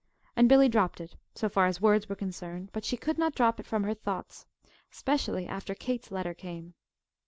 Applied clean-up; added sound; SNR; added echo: none; none; none; none.